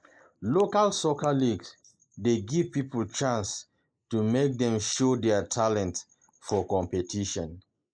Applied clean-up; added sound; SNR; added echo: neural mask model Resemble Enhance denoiser.